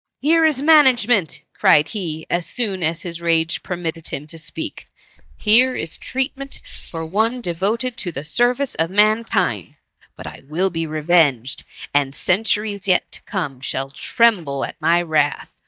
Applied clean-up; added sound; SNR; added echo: neural mask model DeepFilterNet 3.